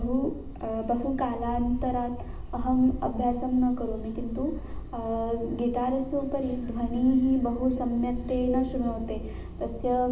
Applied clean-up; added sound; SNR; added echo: none; none; none; reverberation time 0.8 s.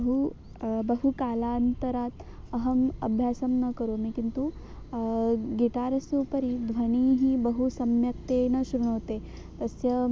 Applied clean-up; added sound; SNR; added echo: none; none; none; none.